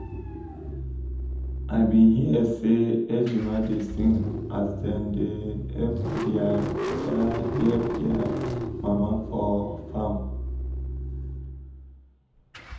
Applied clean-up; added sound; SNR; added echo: none; Engine starting / Car; 5 dB; reverberation time 1.0 s.